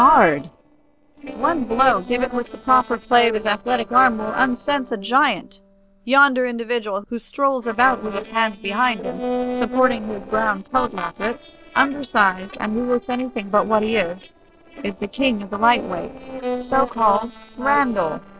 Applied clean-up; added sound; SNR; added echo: neural separator model SepFormer DNS4.